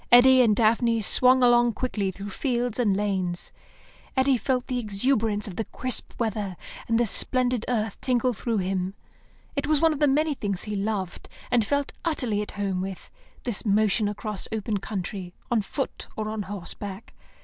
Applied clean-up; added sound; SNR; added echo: none; none; none; none.